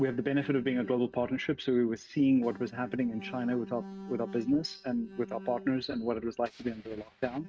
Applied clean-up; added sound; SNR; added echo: neural mask model RNNoise.